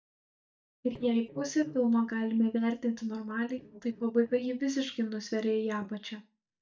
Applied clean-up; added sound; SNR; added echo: neural mask model DeepFilterNet 3.